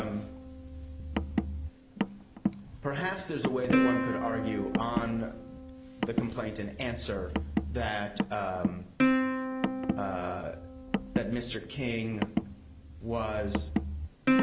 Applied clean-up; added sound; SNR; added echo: none; Car + Plucked string instrument; -3 dB; none.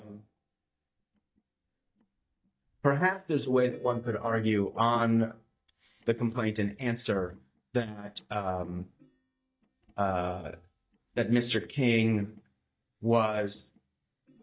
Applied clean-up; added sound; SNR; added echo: neural mask model DeepFilterNet 3.